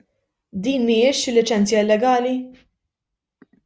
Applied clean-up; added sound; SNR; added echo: none; none; none; none.